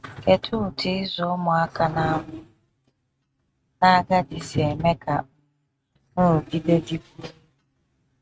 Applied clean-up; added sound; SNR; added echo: neural mask model RNNoise.